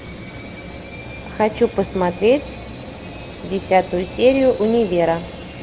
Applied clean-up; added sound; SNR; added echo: none; none; none; none.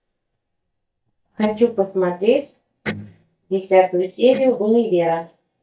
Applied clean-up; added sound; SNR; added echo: neural mask model DeepFilterNet 3.